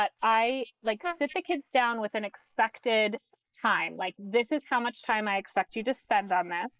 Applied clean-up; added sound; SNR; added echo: neural mask model Resemble Enhance denoiser.